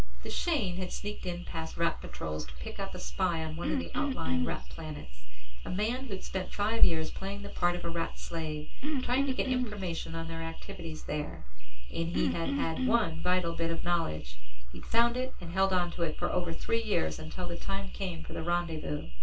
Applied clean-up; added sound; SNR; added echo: none; Cough; 12 dB; reverberation time 0.2 s.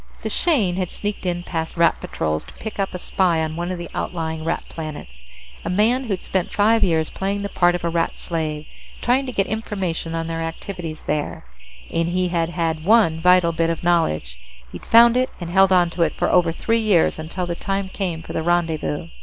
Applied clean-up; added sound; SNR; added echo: none; none; none; none.